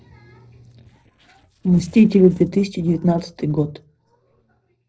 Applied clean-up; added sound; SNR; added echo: neural separator model SepFormer DNS4.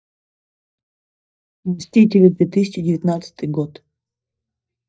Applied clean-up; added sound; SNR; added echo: neural mask model DeepFilterNet 3.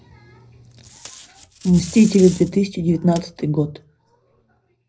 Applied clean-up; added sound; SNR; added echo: none; Packing tape, duct tape; 19 dB; reverberation time 0.4 s.